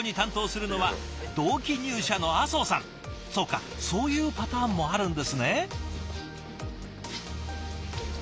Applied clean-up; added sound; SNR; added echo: none; none; none; none.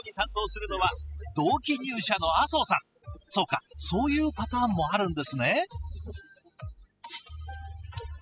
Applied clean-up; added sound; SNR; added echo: classical method spectral subtraction.